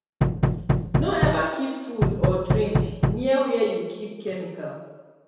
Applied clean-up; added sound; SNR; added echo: none; Knock; -4 dB; reverberation time 1.2 s.